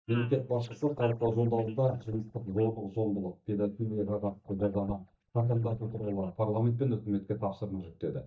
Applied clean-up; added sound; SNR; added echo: neural mask model DeepFilterNet 3.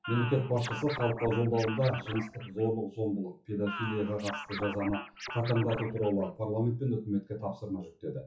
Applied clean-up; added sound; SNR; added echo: classical method WPE with log-MMSE.